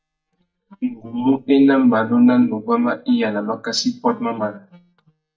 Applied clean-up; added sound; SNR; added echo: neural mask model DeepFilterNet 3.